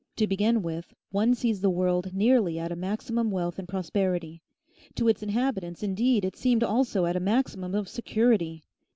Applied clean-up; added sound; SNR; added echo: none; none; none; none.